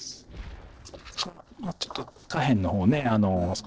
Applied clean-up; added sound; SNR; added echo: neural separator model SepFormer DNS4.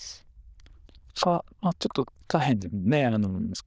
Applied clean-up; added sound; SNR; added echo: neural diffusion model UNIVERSE++.